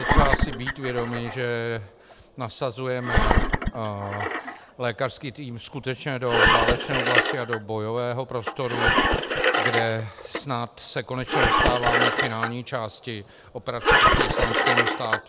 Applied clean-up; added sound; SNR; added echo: none; Engine; -5 dB; none.